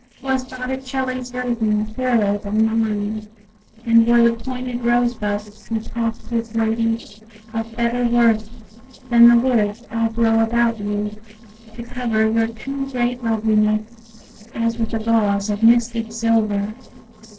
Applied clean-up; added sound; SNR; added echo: neural separator model SepFormer DNS4.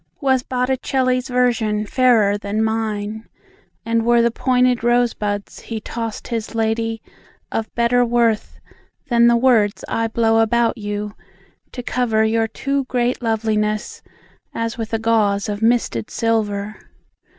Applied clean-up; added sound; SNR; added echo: none; none; none; none.